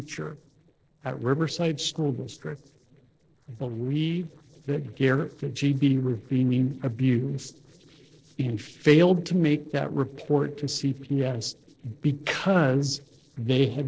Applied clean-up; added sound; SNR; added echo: neural separator model SepFormer DNS4.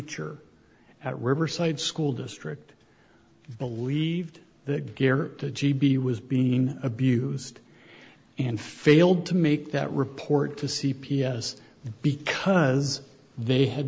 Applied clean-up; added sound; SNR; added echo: none; none; none; none.